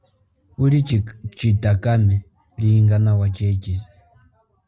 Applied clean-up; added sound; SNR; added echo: none; none; none; none.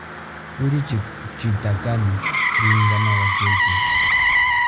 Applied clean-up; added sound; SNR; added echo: none; Motor vehicle (road); -2 dB; none.